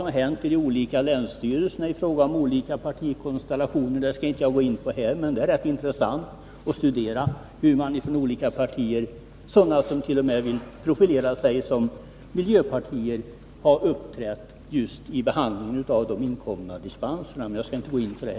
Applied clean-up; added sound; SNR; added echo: none; none; none; none.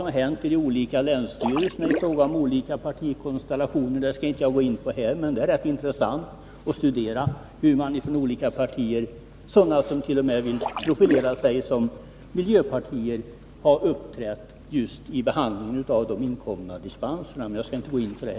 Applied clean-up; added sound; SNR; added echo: none; Splash, splatter; 6 dB; none.